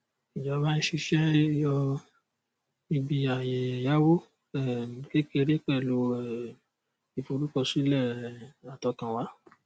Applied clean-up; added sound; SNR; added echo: none; none; none; none.